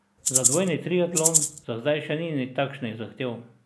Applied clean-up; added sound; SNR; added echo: none; Rattle (instrument); -4 dB; none.